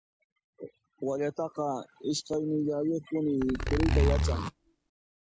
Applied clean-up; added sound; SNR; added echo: none; Zipper (clothing); -4 dB; none.